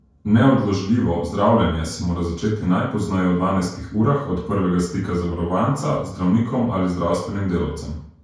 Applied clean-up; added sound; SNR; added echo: none; none; none; reverberation time 0.5 s.